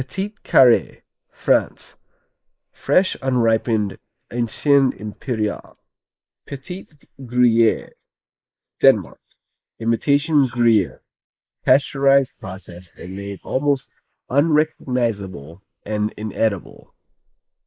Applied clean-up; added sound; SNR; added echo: neural mask model Resemble Enhance denoiser.